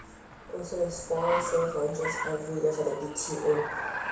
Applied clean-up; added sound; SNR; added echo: none; Car; 6 dB; reverberation time 0.6 s.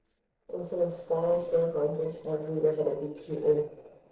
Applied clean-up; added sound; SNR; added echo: neural separator model SepFormer DNS4.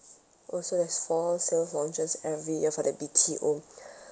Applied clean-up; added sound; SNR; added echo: none; none; none; none.